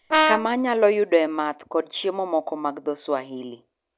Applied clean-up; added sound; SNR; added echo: none; Brass instrument; -1 dB; none.